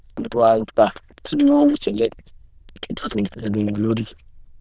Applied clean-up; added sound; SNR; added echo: neural diffusion model UNIVERSE++.